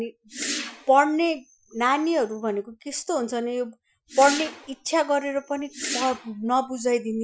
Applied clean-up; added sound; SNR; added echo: classical method Wiener filter.